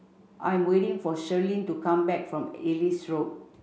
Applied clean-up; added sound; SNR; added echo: none; none; none; none.